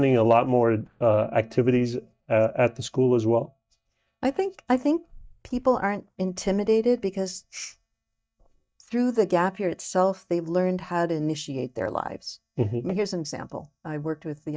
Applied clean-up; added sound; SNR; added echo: neural mask model DeepFilterNet 3.